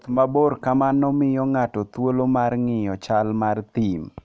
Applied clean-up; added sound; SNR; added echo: none; none; none; none.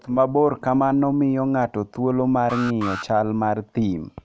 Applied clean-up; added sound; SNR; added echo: none; Alarm; 13 dB; none.